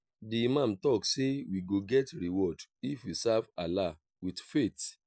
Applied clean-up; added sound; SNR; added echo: none; none; none; none.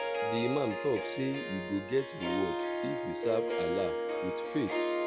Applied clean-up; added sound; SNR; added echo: none; Harp; 0 dB; none.